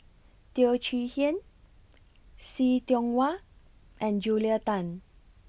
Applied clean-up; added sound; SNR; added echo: none; none; none; none.